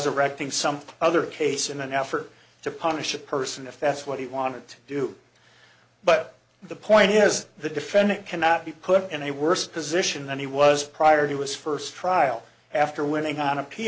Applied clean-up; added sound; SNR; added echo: none; none; none; none.